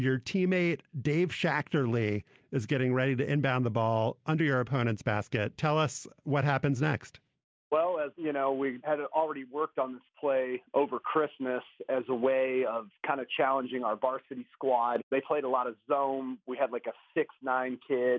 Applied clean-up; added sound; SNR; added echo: none; none; none; none.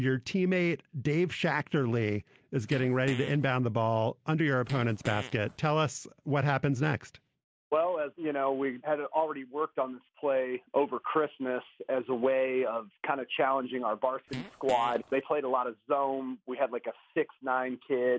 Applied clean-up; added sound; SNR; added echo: none; Fart; 13 dB; none.